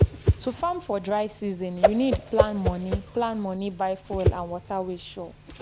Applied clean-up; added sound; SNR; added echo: none; Whoosh, swoosh, swish; -2 dB; none.